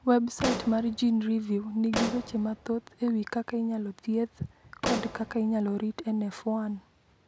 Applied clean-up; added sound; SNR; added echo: none; Explosion; 8 dB; none.